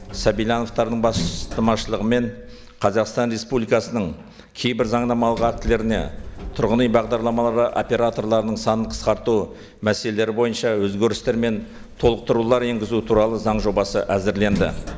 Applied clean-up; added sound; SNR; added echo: none; Sliding door; 13 dB; none.